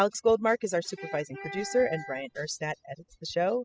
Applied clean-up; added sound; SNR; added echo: classical method spectral subtraction.